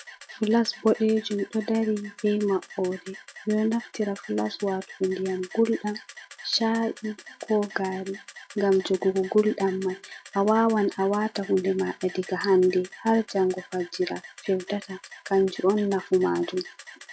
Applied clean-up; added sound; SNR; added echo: classical method log-MMSE.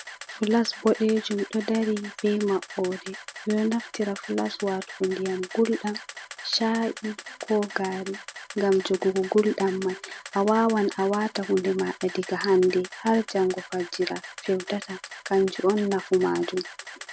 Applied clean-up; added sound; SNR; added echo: none; Camera; 15 dB; none.